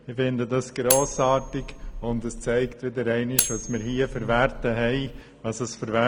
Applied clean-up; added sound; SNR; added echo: none; Cutlery, silverware; 6 dB; none.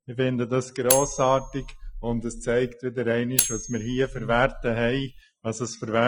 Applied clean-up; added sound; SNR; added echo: classical method Wiener filter.